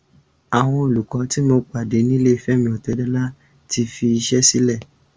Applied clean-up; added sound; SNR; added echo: none; none; none; none.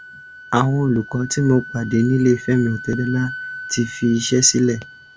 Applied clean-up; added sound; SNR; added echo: none; Wind instrument, woodwind instrument; 15 dB; none.